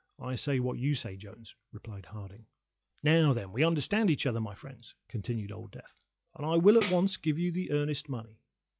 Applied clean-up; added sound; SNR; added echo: classical method log-MMSE.